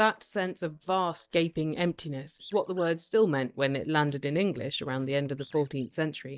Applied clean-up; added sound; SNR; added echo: neural mask model DeepFilterNet 3.